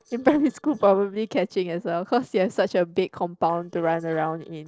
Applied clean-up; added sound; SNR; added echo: neural separator model SepFormer DNS4.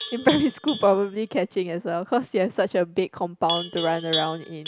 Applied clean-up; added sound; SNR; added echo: none; Livestock, farm animals, working animals; 10 dB; none.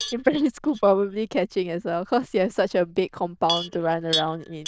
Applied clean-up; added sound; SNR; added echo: neural diffusion model UNIVERSE++.